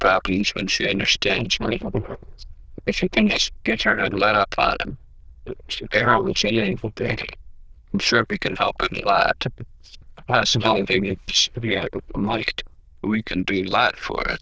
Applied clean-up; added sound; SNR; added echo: neural diffusion model UNIVERSE++.